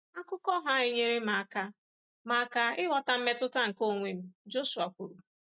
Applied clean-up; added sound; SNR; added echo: none; none; none; none.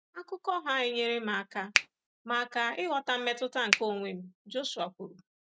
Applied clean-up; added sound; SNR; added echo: none; Finger snapping; -4 dB; none.